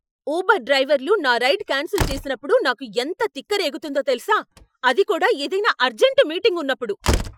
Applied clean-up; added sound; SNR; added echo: classical method Wiener filter.